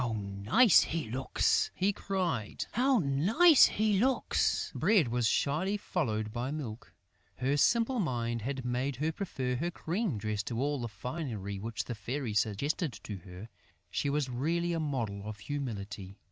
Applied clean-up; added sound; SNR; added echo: none; none; none; none.